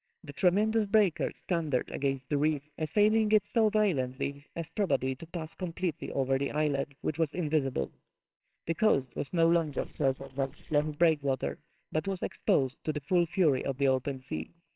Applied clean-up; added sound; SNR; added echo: neural separator model SepFormer WHAMR!.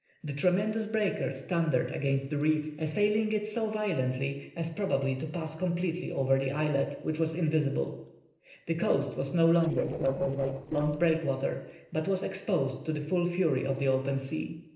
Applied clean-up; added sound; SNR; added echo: neural separator model SepFormer DNS4.